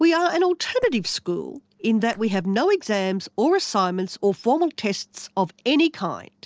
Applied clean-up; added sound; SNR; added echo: neural separator model SepFormer DNS4.